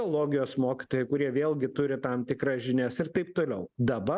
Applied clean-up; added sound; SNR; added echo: none; none; none; none.